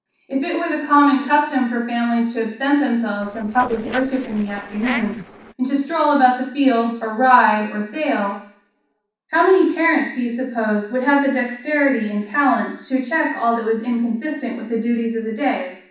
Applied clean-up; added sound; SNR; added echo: neural separator model SepFormer DNS4.